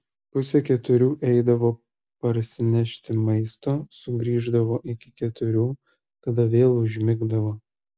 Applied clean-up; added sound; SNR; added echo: none; none; none; none.